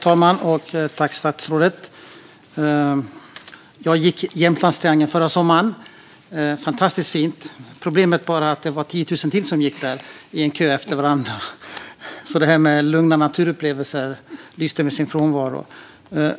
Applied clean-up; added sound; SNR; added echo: none; none; none; none.